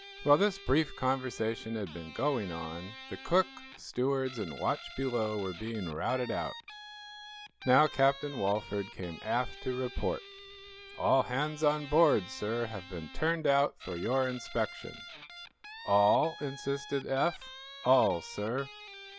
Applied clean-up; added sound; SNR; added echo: none; Guitar; 16 dB; none.